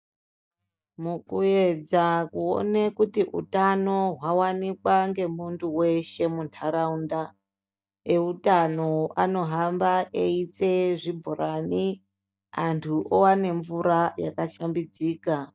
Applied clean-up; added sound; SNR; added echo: neural mask model DeepFilterNet 3.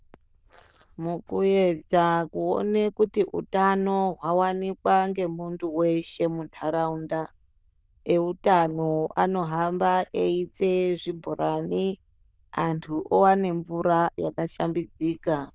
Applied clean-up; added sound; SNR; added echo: neural diffusion model UNIVERSE++.